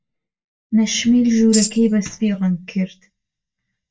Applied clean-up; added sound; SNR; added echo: neural mask model DeepFilterNet 3.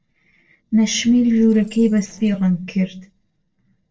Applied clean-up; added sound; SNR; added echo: neural separator model SepFormer DNS4.